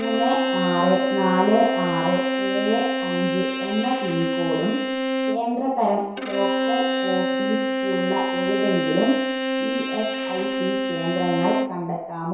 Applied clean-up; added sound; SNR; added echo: none; Bowed string instrument; 0 dB; reverberation time 0.7 s.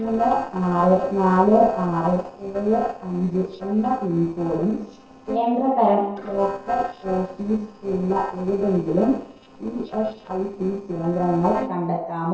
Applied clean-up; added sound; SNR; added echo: neural separator model SepFormer DNS4.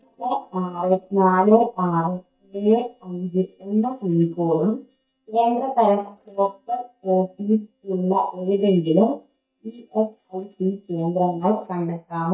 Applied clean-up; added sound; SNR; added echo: neural mask model DeepFilterNet 3.